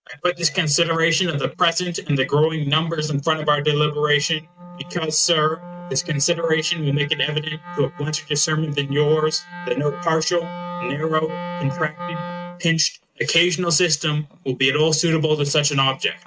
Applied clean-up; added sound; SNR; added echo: neural mask model RNNoise.